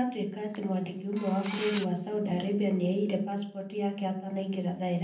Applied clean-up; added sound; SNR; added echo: none; Camera; 13 dB; reverberation time 0.6 s.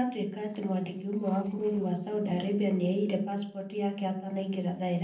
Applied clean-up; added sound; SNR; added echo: neural separator model SepFormer DNS4.